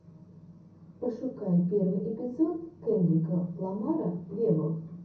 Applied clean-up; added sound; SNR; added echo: none; none; none; reverberation time 0.6 s.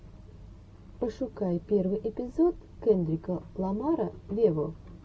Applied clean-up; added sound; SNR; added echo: none; none; none; none.